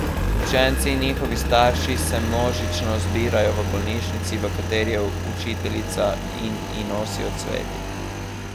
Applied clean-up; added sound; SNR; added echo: none; Engine; 0 dB; none.